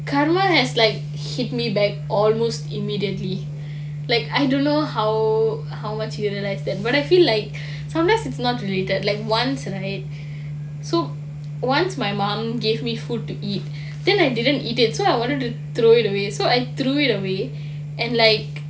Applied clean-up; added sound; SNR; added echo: none; none; none; none.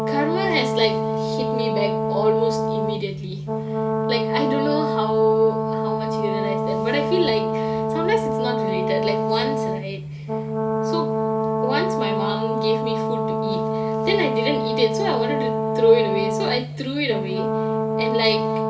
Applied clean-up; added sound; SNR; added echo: none; Brass instrument; -1 dB; reverberation time 2.8 s.